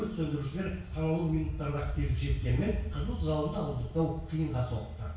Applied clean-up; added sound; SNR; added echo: none; Bird vocalization, bird call, bird song; 17 dB; reverberation time 0.6 s.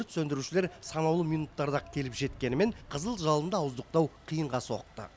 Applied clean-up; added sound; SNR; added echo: none; none; none; none.